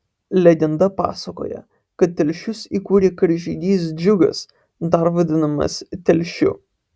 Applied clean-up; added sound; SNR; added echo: none; none; none; none.